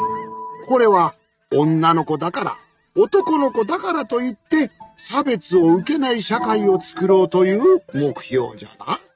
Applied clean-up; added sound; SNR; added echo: neural mask model RNNoise.